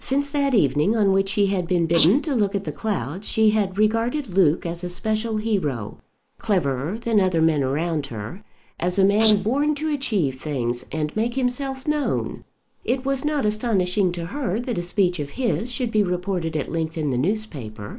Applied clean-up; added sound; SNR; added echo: neural mask model Resemble Enhance denoiser.